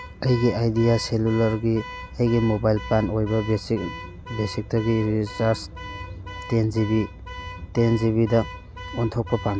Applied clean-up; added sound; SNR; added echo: none; Alarm / Car; 16 dB; none.